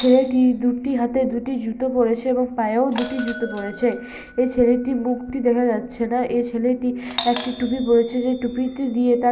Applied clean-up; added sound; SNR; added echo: none; Doorbell + Bell / Doorbell; 11 dB; none.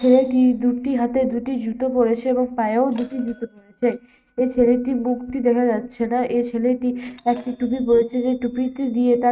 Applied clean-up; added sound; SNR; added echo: neural mask model RNNoise.